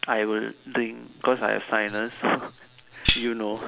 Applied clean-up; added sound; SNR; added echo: none; Tambourine; -1 dB; none.